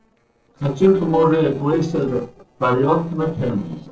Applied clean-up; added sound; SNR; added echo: neural separator model SepFormer DNS4.